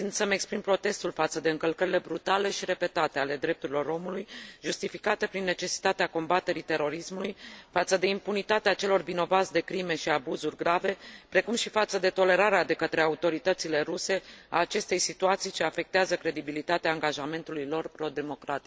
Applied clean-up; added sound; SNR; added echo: none; none; none; none.